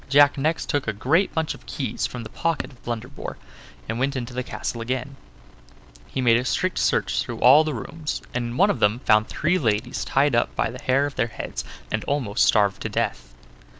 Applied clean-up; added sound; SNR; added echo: none; none; none; none.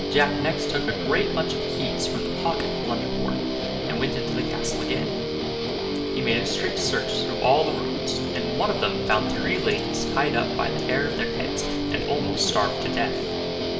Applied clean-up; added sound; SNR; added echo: none; Guitar; -1 dB; reverberation time 0.8 s.